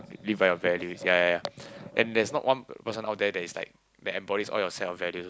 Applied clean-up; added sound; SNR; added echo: none; none; none; none.